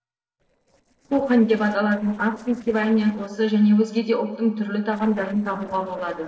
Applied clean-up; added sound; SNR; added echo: neural separator model SepFormer DNS4.